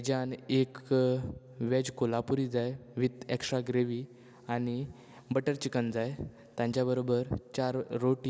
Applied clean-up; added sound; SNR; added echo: none; none; none; none.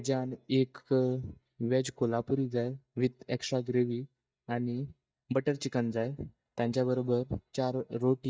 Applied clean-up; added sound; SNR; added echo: neural mask model DeepFilterNet 3.